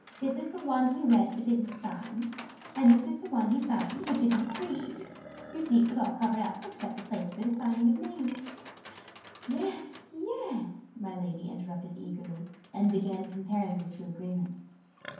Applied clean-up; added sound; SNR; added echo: none; Livestock, farm animals, working animals; 18 dB; reverberation time 0.9 s.